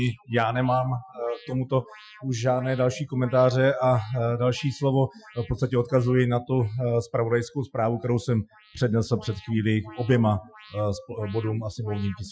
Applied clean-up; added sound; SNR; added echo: classical method Wiener filter.